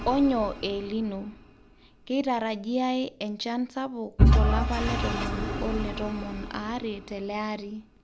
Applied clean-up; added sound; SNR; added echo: none; Engine / Vehicle; -1 dB; none.